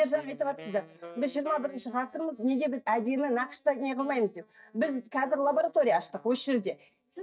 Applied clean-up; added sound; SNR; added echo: neural mask model DeepFilterNet 3.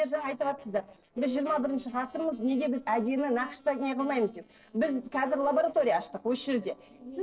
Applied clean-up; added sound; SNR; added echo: neural separator model SepFormer DNS4.